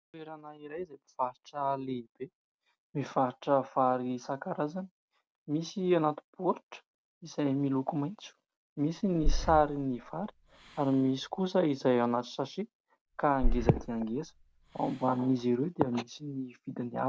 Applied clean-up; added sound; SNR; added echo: none; Breathing; 2 dB; none.